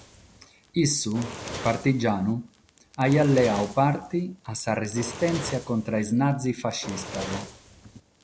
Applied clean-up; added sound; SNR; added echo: none; Fire; 14 dB; none.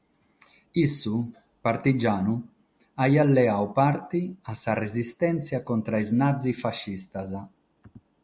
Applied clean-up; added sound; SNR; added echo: none; none; none; none.